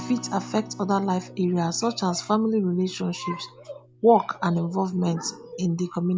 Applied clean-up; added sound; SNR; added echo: none; Acoustic guitar; 19 dB; none.